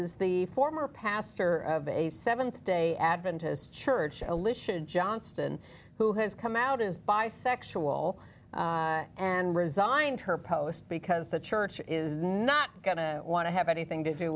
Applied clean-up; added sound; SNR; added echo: none; Whoosh, swoosh, swish; 15 dB; none.